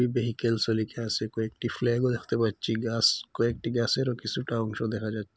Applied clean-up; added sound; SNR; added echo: none; none; none; none.